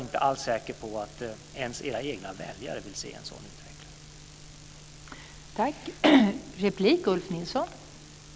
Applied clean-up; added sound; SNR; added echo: none; none; none; none.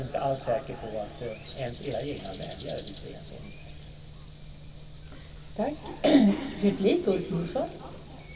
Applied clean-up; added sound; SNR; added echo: none; Crow; 13 dB; reverberation time 2.9 s.